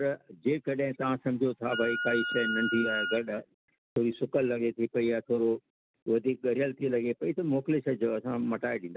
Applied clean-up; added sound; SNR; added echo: none; Wind instrument, woodwind instrument; 4 dB; none.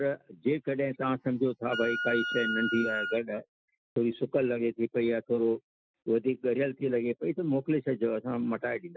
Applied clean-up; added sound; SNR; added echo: classical method Wiener filter.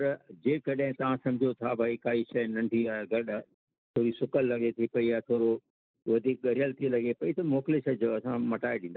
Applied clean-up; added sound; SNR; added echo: neural mask model Resemble Enhance denoiser.